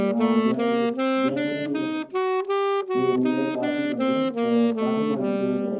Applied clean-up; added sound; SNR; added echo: none; Wind instrument, woodwind instrument; -4 dB; reverberation time 0.9 s.